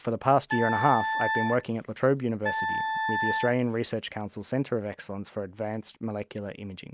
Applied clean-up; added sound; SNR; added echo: none; Wind instrument, woodwind instrument; 2 dB; none.